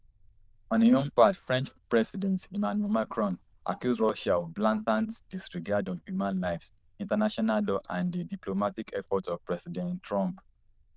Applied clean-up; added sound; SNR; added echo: neural diffusion model UNIVERSE++.